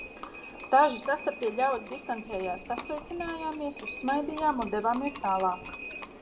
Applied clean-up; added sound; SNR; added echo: none; Livestock, farm animals, working animals; 12 dB; reverberation time 0.5 s.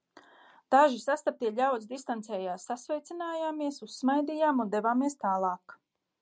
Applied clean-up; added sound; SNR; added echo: none; none; none; none.